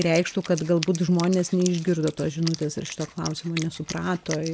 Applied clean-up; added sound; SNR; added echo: none; Wind instrument, woodwind instrument; 14 dB; none.